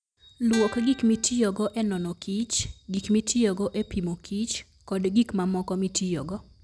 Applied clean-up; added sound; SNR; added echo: none; Guitar; 13 dB; none.